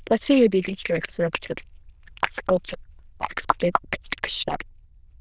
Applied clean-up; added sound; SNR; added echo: neural diffusion model UNIVERSE++.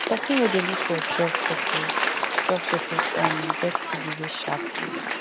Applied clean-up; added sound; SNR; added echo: none; Applause / Crowd; -2 dB; none.